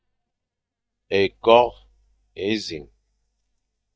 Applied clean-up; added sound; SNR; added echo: neural mask model DeepFilterNet 3.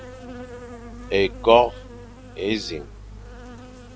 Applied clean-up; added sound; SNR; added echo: none; Insect; 17 dB; none.